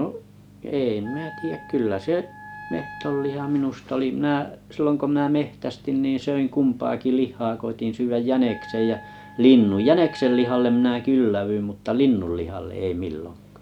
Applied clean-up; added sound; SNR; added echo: none; Wind instrument, woodwind instrument; 19 dB; none.